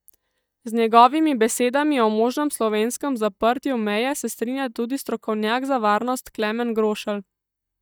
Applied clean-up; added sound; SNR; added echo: neural mask model DeepFilterNet 3.